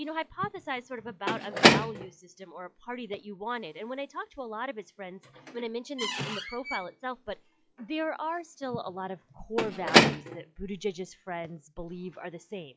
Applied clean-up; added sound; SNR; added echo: classical method log-MMSE.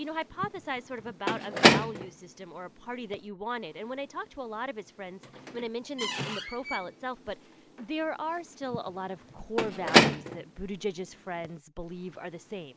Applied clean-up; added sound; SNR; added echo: none; Squeak / Slam / Wood; -5 dB; none.